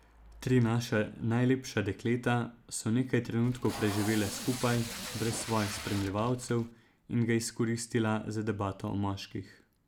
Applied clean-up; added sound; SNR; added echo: none; Packing tape, duct tape; 10 dB; none.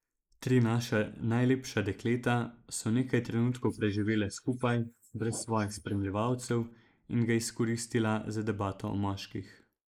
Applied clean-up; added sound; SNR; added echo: neural mask model Resemble Enhance denoiser.